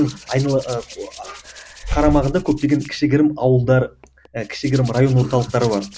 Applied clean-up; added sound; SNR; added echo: none; Hands; 13 dB; none.